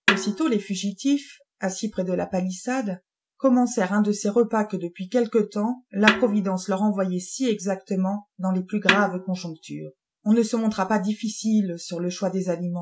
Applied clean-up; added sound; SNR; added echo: none; Snare drum; 5 dB; none.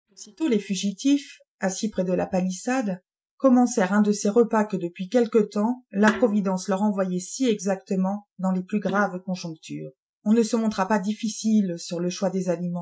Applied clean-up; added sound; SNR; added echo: neural mask model DeepFilterNet 3.